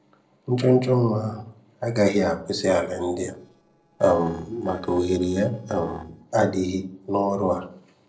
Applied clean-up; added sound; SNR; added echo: neural separator model SepFormer DNS4.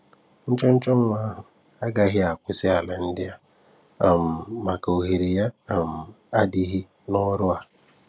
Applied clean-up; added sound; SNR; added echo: none; none; none; none.